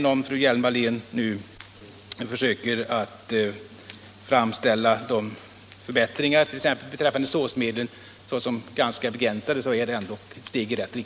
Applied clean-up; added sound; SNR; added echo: none; none; none; none.